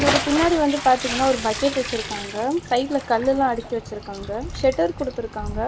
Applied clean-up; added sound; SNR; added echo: none; Bathtub (filling or washing) / Splash, splatter; 9 dB; none.